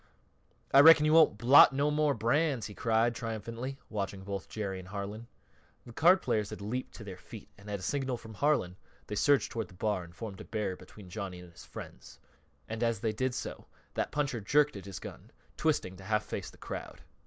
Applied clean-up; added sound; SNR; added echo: none; none; none; none.